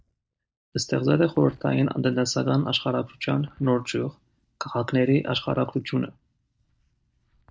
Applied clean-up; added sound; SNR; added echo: neural mask model DeepFilterNet 3.